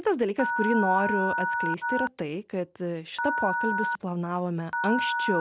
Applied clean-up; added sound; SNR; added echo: none; Telephone; 2 dB; none.